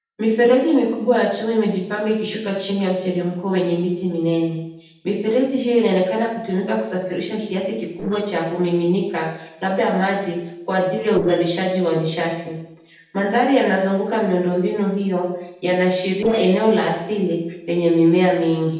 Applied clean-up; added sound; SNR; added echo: neural separator model SepFormer DNS4.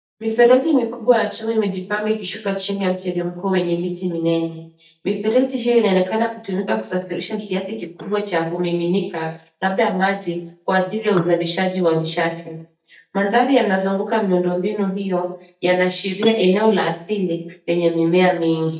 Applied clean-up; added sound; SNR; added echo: neural mask model DeepFilterNet 3.